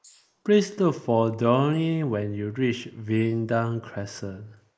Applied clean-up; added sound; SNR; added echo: neural mask model Resemble Enhance denoiser.